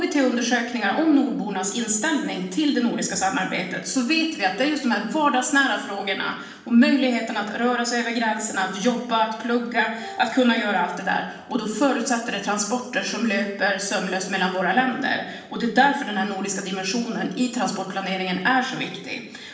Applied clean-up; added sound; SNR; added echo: none; Wind instrument, woodwind instrument; 19 dB; reverberation time 0.9 s.